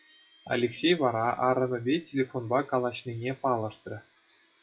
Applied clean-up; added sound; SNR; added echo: classical method WPE with log-MMSE.